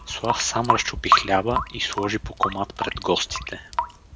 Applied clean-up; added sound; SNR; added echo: none; Drip / Sink (filling or washing) / Water tap, faucet; 0 dB; none.